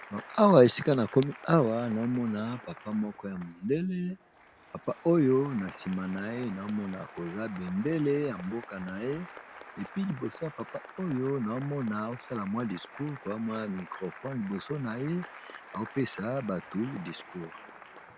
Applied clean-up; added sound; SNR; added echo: none; Applause; 18 dB; none.